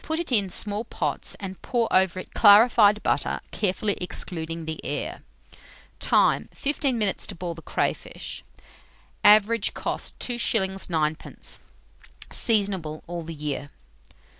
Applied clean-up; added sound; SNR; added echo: none; none; none; none.